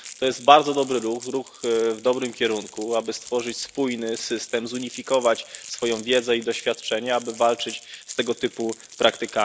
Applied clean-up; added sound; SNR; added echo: none; Crackle; 18 dB; none.